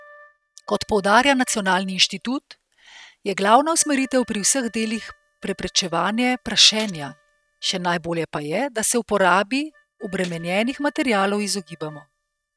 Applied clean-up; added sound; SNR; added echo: neural mask model RNNoise.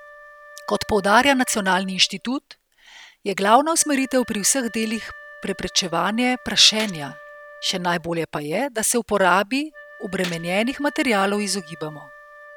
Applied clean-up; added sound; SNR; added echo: none; Wind instrument, woodwind instrument + Gunshot, gunfire; 20 dB; none.